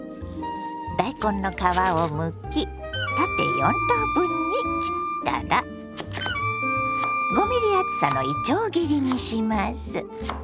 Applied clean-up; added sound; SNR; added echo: none; Wind instrument, woodwind instrument; 2 dB; none.